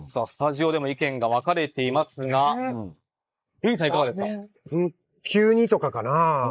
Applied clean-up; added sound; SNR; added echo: neural mask model Resemble Enhance denoiser.